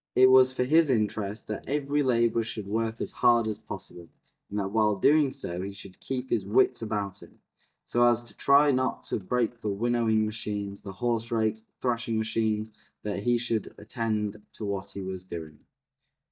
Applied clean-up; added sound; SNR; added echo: neural mask model DeepFilterNet 3.